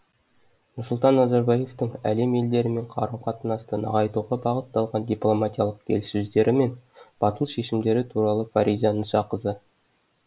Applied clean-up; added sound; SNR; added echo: none; none; none; none.